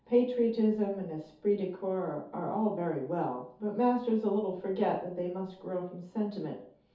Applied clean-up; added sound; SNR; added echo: none; none; none; reverberation time 0.5 s.